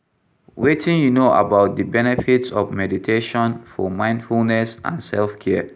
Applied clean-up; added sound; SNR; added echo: none; none; none; none.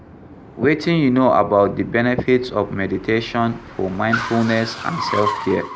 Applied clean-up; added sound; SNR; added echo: none; Car; 11 dB; none.